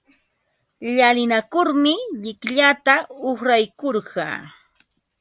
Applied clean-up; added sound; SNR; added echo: none; none; none; none.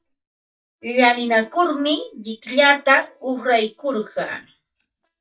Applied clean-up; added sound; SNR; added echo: neural mask model DeepFilterNet 3.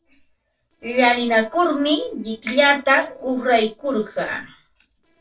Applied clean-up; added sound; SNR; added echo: neural separator model SepFormer DNS4.